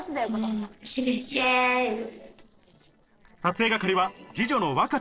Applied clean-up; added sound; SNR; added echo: neural separator model SepFormer DNS4.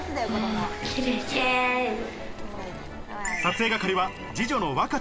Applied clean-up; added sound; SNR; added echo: none; Boiling; 12 dB; none.